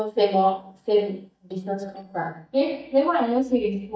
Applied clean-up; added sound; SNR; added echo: neural mask model DeepFilterNet 3.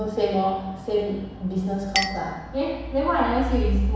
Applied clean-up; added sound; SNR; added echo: none; Chink, clink; 13 dB; reverberation time 1.1 s.